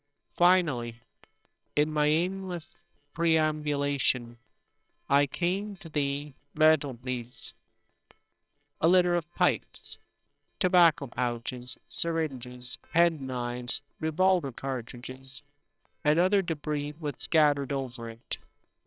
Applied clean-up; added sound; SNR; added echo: neural separator model SepFormer WHAMR!.